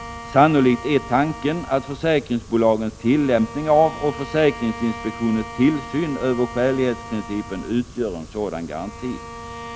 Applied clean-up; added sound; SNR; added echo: none; Bowed string instrument; 15 dB; none.